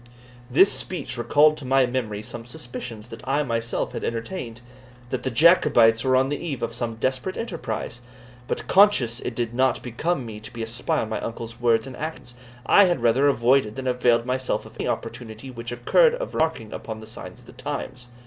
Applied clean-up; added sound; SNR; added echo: none; none; none; none.